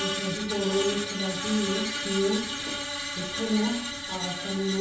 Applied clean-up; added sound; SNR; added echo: none; Screech; 3 dB; reverberation time 0.6 s.